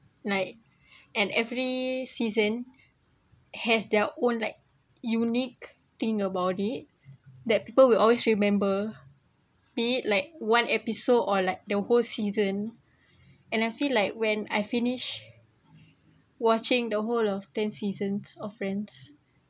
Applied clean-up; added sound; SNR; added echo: none; none; none; none.